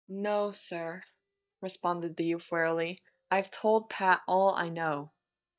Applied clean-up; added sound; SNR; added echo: neural mask model DeepFilterNet 3.